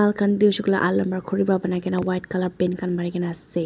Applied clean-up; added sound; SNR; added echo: none; none; none; none.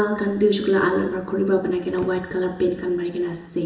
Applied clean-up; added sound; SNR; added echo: none; none; none; reverberation time 1.0 s.